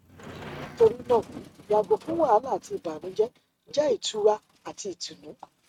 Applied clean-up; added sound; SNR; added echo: neural mask model RNNoise.